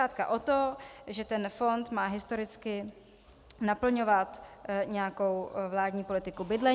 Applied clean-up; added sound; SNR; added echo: none; none; none; none.